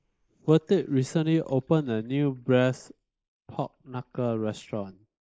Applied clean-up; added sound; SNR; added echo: neural mask model Resemble Enhance denoiser.